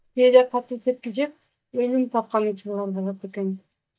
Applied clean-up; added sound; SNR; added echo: neural mask model DeepFilterNet 3.